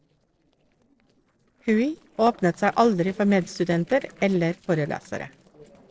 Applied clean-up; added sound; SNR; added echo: neural separator model SepFormer DNS4.